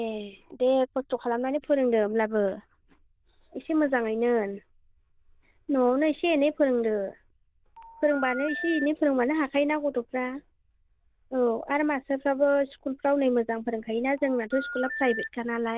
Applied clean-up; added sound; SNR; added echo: neural diffusion model UNIVERSE++.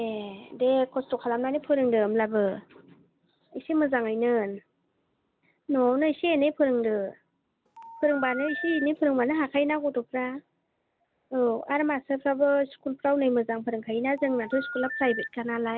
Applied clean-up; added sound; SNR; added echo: none; Telephone; 10 dB; none.